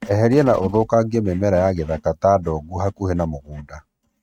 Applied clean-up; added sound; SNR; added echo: neural mask model RNNoise.